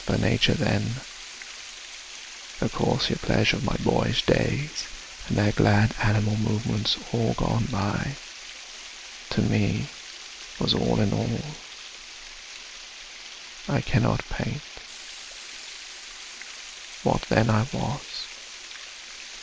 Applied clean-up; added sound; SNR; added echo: none; Water; 14 dB; none.